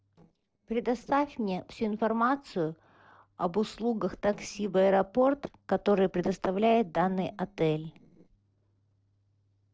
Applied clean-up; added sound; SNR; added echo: neural separator model SepFormer DNS4.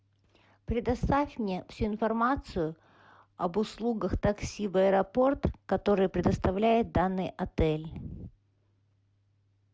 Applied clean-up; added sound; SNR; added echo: none; none; none; none.